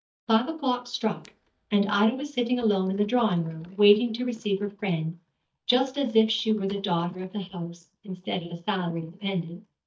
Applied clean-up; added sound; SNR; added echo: neural mask model DeepFilterNet 3.